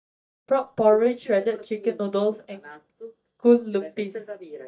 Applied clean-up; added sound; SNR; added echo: neural mask model DeepFilterNet 3.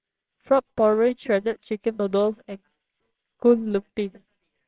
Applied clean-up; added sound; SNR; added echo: neural separator model SepFormer WHAMR!.